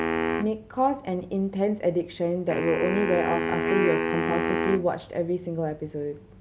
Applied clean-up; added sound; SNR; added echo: none; Wind instrument, woodwind instrument; 2 dB; none.